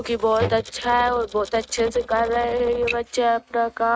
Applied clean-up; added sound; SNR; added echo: neural mask model RNNoise.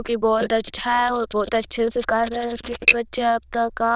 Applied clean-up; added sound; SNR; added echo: neural diffusion model UNIVERSE++.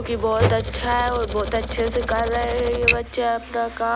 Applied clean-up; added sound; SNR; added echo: none; Typewriter; 3 dB; none.